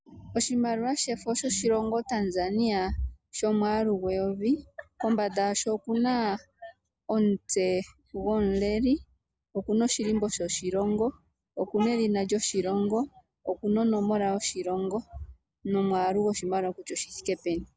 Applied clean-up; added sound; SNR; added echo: none; none; none; none.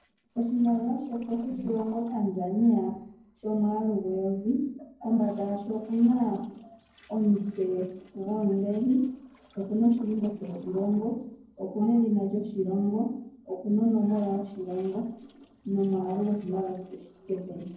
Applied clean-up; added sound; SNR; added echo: neural separator model SepFormer DNS4.